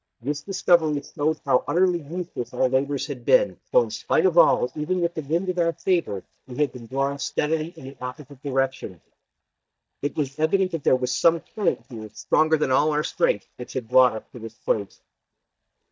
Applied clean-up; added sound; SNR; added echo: neural mask model DeepFilterNet 3.